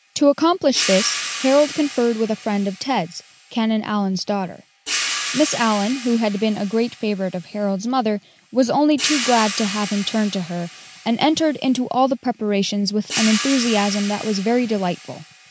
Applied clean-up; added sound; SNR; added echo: none; Hi-hat; 10 dB; none.